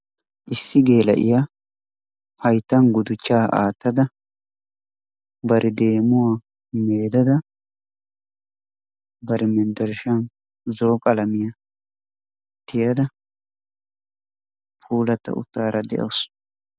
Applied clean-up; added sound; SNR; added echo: none; none; none; none.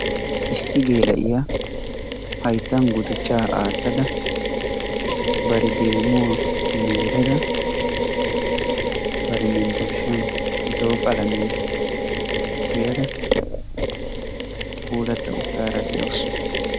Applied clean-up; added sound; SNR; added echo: none; Mechanisms; -1 dB; none.